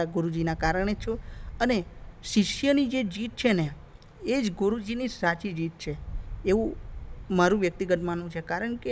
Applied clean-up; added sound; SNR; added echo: none; Wind; 13 dB; none.